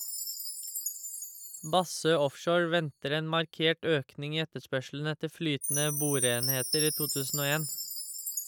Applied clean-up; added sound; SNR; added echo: none; Chime; 6 dB; none.